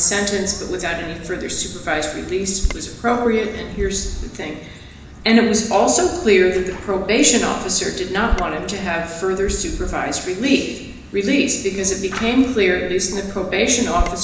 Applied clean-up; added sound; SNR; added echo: none; Bird vocalization, bird call, bird song; 11 dB; reverberation time 1.0 s.